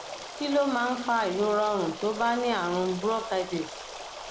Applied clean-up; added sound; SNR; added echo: none; Stream; 12 dB; none.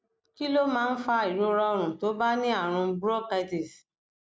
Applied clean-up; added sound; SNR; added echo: none; none; none; none.